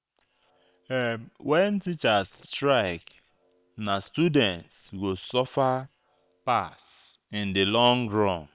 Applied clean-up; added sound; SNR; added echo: neural separator model SepFormer WHAM!.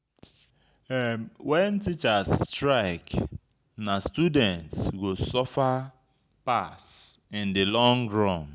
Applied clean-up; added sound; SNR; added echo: none; none; none; none.